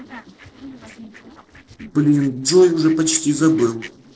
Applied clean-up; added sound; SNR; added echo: neural separator model SepFormer DNS4.